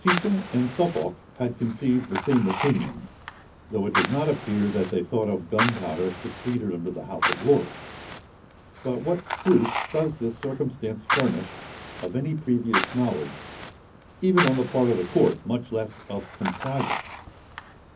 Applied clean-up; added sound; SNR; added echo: none; Fire; 6 dB; reverberation time 0.3 s.